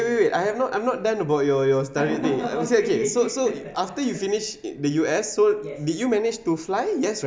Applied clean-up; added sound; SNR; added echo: none; none; none; none.